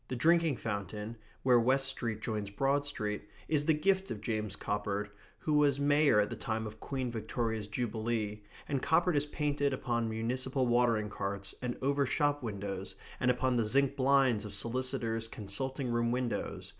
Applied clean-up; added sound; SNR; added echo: none; none; none; none.